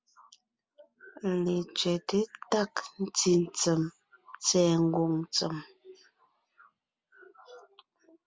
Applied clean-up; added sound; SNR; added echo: none; none; none; none.